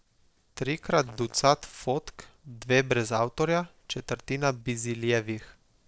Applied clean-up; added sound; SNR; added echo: neural separator model SepFormer DNS4.